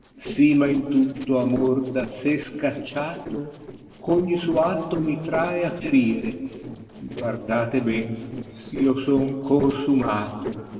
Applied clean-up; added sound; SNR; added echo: neural separator model SepFormer DNS4.